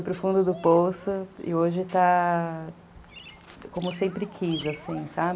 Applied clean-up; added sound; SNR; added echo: none; Bird vocalization, bird call, bird song; 19 dB; none.